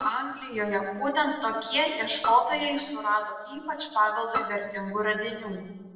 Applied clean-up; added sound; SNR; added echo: neural separator model SepFormer DNS4.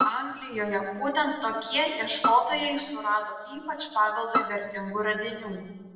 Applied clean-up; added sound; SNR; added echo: none; Bowed string instrument; 6 dB; reverberation time 1.2 s.